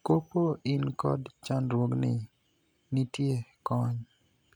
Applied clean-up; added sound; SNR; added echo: none; none; none; none.